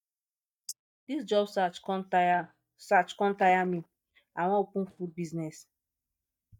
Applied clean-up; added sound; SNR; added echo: neural mask model DeepFilterNet 3.